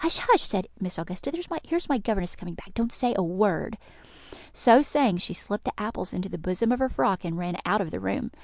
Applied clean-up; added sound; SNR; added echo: none; none; none; none.